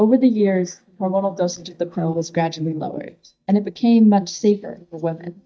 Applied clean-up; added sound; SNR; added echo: neural mask model DeepFilterNet 3.